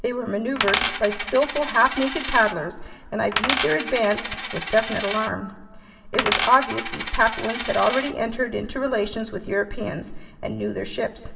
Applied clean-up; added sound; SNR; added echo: none; Coin (dropping); 3 dB; reverberation time 2.5 s.